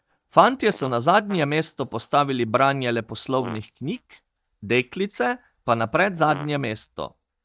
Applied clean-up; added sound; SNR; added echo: neural mask model DeepFilterNet 3.